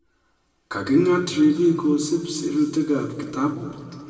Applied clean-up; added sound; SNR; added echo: none; none; none; reverberation time 2.1 s.